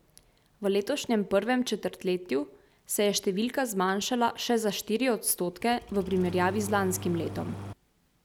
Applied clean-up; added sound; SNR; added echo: none; Engine starting; 11 dB; none.